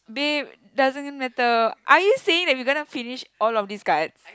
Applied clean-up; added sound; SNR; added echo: none; none; none; none.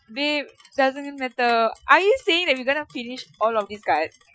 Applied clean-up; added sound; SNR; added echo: classical method Wiener filter.